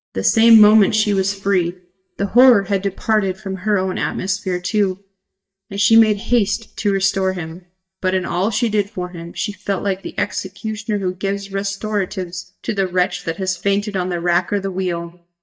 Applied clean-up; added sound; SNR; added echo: neural mask model DeepFilterNet 3.